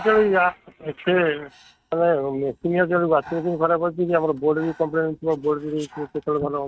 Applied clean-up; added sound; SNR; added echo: neural mask model RNNoise.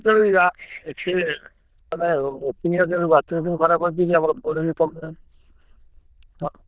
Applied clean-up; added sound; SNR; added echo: neural diffusion model UNIVERSE++.